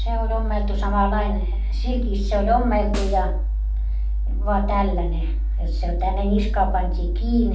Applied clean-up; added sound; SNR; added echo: none; Snare drum; 19 dB; reverberation time 0.4 s.